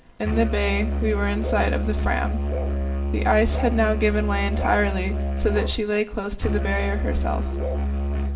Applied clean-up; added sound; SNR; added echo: none; Musical instrument; -1 dB; reverberation time 0.7 s.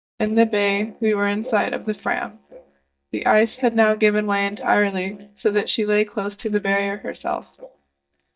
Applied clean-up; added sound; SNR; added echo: neural mask model DeepFilterNet 3.